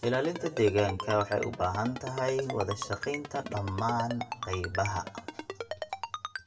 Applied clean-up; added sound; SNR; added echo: none; Ringtone; 8 dB; reverberation time 2.1 s.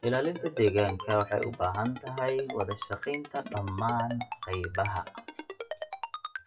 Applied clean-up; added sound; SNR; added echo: classical method WPE with log-MMSE.